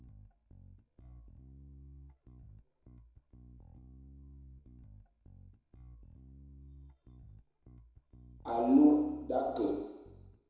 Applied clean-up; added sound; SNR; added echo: none; Bass guitar; 18 dB; reverberation time 1.0 s.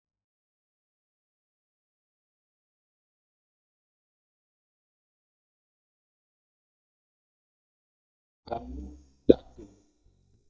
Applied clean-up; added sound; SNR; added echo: neural mask model DeepFilterNet 3.